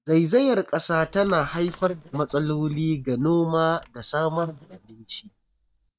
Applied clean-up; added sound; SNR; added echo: neural mask model DeepFilterNet 3.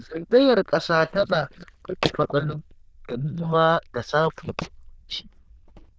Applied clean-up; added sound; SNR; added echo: neural diffusion model UNIVERSE++.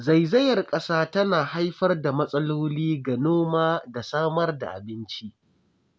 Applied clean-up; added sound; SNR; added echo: none; none; none; none.